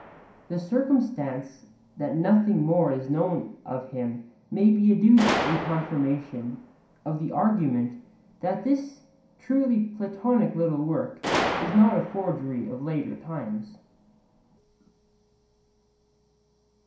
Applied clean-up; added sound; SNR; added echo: none; Gunshot, gunfire; 11 dB; reverberation time 0.5 s.